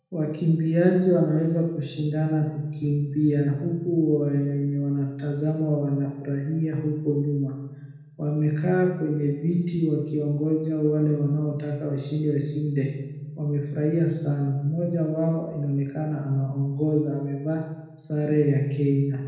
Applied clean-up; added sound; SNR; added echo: none; none; none; reverberation time 0.9 s.